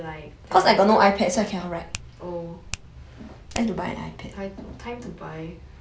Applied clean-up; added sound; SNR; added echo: none; Finger snapping; 15 dB; none.